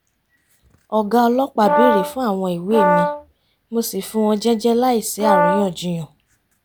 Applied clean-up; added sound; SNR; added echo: none; Brass instrument; 0 dB; none.